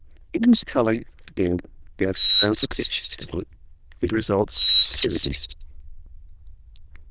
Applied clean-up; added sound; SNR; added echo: neural diffusion model UNIVERSE++.